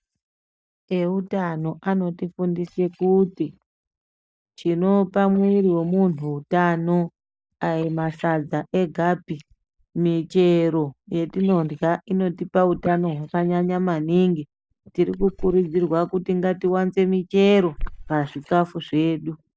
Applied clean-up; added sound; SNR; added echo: neural mask model DeepFilterNet 3.